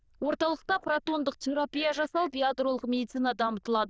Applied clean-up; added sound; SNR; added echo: neural diffusion model UNIVERSE++.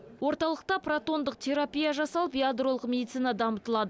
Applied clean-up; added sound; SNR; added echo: none; none; none; none.